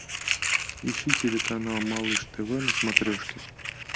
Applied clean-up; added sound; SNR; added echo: none; Fire; -2 dB; none.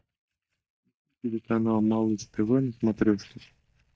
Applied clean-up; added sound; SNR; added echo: neural mask model DeepFilterNet 3.